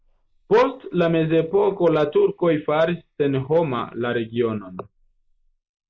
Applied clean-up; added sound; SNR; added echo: neural mask model Resemble Enhance denoiser.